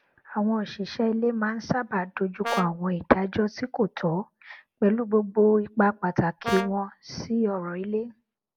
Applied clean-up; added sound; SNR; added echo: none; Brass instrument; 4 dB; none.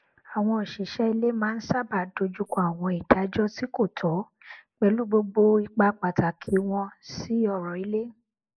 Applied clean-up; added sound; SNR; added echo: neural mask model Resemble Enhance denoiser.